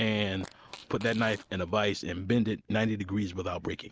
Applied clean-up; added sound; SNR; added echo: none; Fart; 19 dB; none.